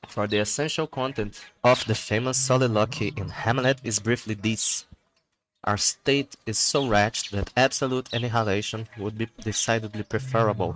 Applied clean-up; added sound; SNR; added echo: neural mask model RNNoise.